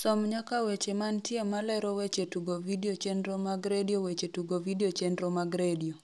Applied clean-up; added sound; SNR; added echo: none; none; none; none.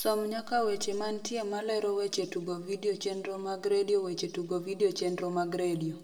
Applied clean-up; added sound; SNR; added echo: none; none; none; reverberation time 1.1 s.